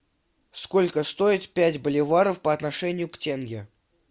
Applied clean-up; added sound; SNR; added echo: none; none; none; none.